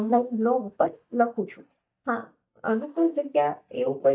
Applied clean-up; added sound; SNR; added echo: neural mask model DeepFilterNet 3.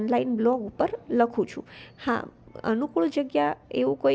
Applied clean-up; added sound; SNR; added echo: none; none; none; none.